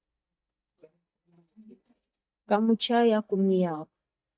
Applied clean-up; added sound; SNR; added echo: neural mask model DeepFilterNet 3.